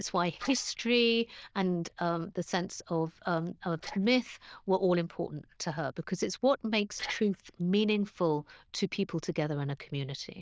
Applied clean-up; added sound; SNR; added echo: neural diffusion model UNIVERSE++.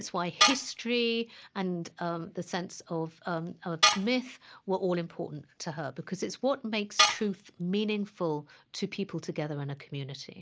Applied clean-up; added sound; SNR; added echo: none; Tools; 1 dB; none.